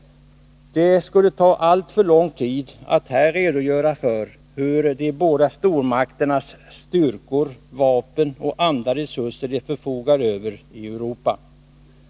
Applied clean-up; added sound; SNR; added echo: none; none; none; none.